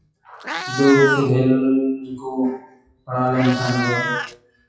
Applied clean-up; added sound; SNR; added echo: classical method WPE with log-MMSE.